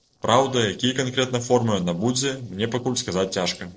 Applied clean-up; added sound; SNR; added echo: neural separator model SepFormer DNS4.